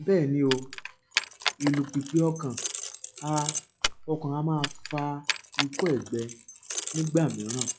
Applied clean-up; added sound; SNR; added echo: classical method log-MMSE.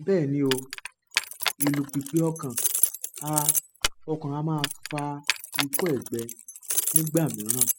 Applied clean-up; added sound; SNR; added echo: classical method spectral subtraction.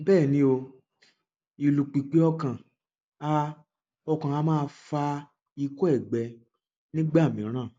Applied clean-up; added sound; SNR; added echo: none; none; none; none.